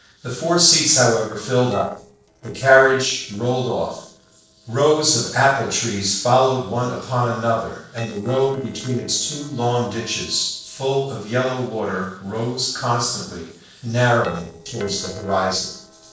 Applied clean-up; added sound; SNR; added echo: neural separator model SepFormer DNS4.